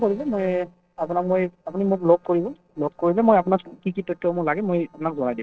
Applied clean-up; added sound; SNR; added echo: neural separator model SepFormer DNS4.